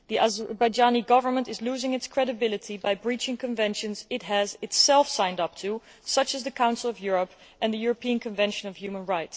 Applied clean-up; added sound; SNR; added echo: neural separator model SepFormer DNS4.